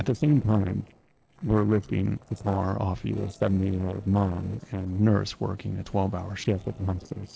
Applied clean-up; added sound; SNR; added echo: neural separator model SepFormer DNS4.